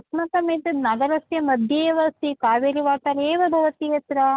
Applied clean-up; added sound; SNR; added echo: none; none; none; none.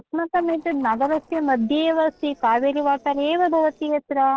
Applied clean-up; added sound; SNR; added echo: neural separator model SepFormer DNS4.